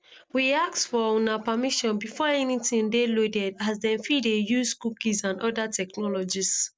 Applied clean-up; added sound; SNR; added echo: none; none; none; none.